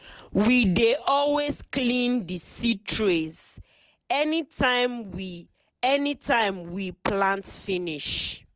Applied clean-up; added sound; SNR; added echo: none; none; none; none.